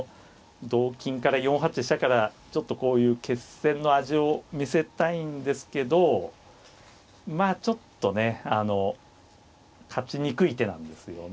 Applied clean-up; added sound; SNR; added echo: none; none; none; none.